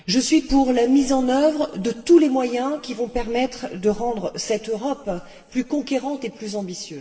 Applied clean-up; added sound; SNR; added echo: none; none; none; reverberation time 2.8 s.